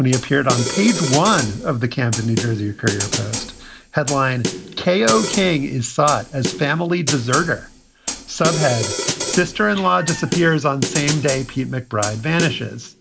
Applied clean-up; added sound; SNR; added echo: none; Snare drum; 7 dB; none.